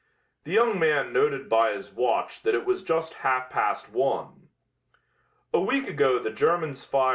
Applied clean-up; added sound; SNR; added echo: none; none; none; none.